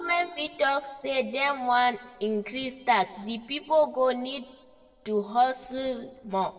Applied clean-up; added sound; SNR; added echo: neural separator model SepFormer DNS4.